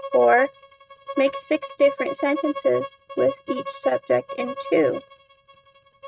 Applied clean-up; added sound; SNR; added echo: neural mask model RNNoise.